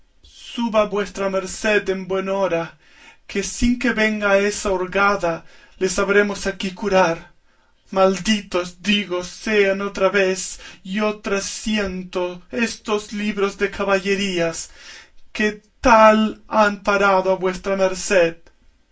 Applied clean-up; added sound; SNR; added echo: none; none; none; reverberation time 0.2 s.